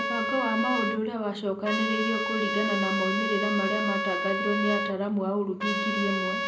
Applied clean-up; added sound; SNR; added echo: none; Trumpet; 1 dB; reverberation time 0.5 s.